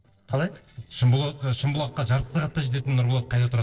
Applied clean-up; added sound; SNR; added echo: neural separator model SepFormer DNS4.